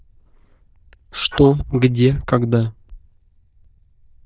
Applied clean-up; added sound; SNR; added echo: neural diffusion model UNIVERSE++.